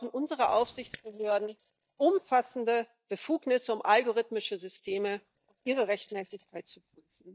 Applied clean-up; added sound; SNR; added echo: neural mask model DeepFilterNet 3.